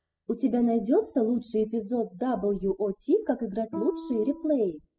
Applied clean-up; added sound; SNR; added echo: classical method spectral subtraction.